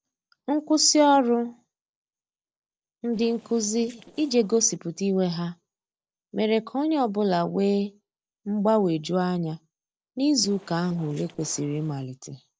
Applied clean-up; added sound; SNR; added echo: neural separator model SepFormer DNS4.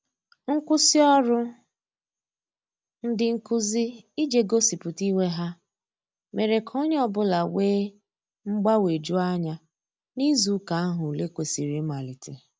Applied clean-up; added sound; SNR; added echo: none; none; none; none.